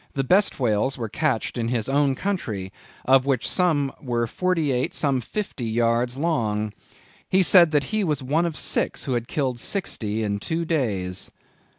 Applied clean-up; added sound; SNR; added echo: none; none; none; none.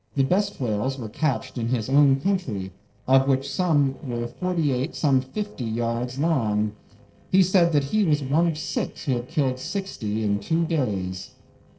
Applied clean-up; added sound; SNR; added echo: neural separator model SepFormer DNS4.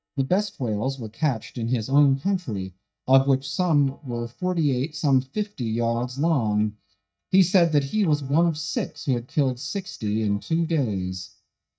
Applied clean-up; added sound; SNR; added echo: neural mask model DeepFilterNet 3.